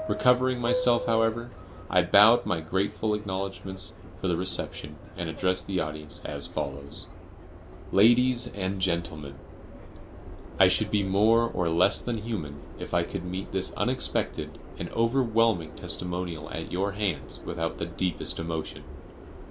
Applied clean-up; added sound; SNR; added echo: none; Subway, metro, underground; 12 dB; none.